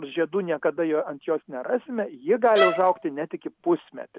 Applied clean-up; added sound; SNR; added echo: none; Bowed string instrument; 2 dB; none.